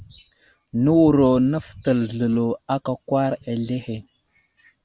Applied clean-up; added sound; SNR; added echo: none; none; none; none.